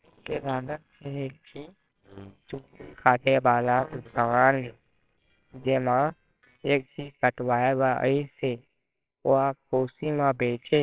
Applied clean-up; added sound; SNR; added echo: neural separator model SepFormer WHAMR!.